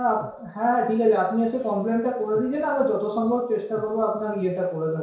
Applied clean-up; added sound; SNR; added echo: none; Breathing; 19 dB; reverberation time 0.6 s.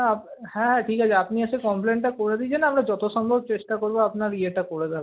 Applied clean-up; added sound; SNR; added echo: none; none; none; none.